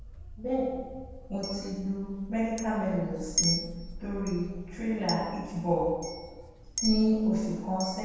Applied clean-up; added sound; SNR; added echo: none; Chink, clink; 7 dB; reverberation time 1.2 s.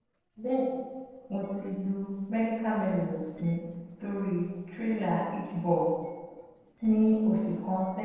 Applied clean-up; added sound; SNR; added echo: neural separator model SepFormer DNS4.